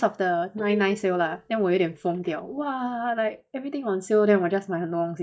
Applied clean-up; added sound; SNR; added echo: neural mask model DeepFilterNet 3.